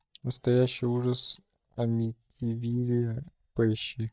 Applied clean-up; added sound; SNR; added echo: neural mask model DeepFilterNet 3.